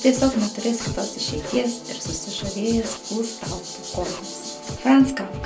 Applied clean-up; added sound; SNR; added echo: none; Scratching (performance technique); 13 dB; reverberation time 0.2 s.